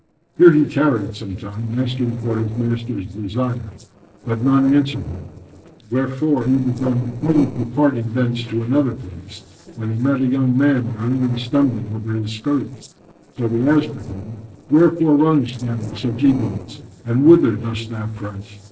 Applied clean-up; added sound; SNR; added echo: neural separator model SepFormer DNS4.